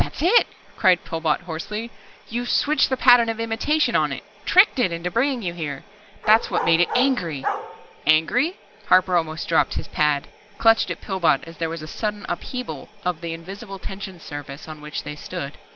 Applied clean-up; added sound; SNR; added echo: none; Bark; 7 dB; none.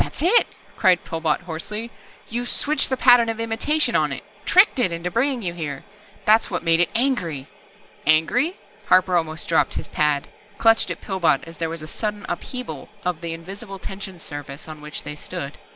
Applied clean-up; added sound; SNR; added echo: none; none; none; none.